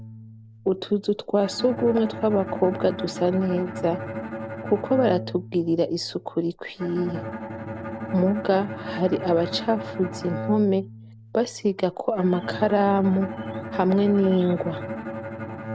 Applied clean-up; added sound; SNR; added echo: none; Bowed string instrument; 10 dB; none.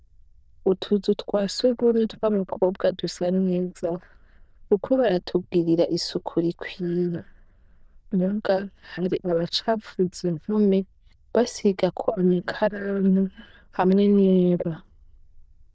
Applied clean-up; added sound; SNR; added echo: neural diffusion model UNIVERSE++.